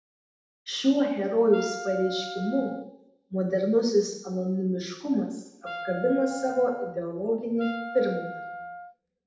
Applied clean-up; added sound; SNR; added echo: none; Wind instrument, woodwind instrument; 11 dB; reverberation time 0.8 s.